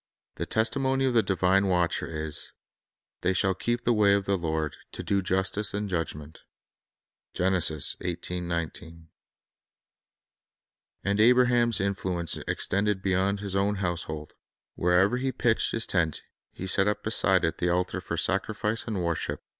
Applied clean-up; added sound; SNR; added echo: none; none; none; none.